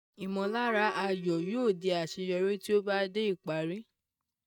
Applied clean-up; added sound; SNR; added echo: neural mask model DeepFilterNet 3.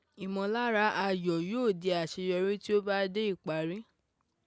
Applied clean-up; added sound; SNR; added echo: none; none; none; none.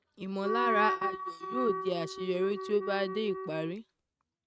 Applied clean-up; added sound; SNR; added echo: neural mask model RNNoise.